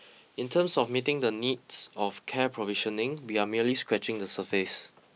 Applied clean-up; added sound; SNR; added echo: none; none; none; none.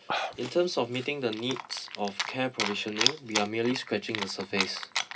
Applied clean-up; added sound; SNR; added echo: none; Chewing, mastication; 3 dB; reverberation time 0.4 s.